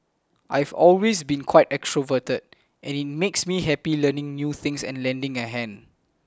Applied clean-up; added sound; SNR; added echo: none; none; none; none.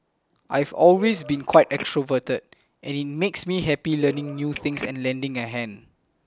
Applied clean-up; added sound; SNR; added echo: none; Telephone; 14 dB; none.